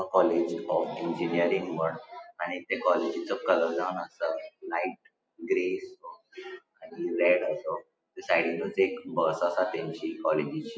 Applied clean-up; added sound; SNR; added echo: none; none; none; none.